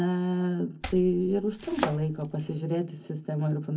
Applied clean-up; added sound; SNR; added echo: none; Domestic sounds, home sounds; 9 dB; reverberation time 0.3 s.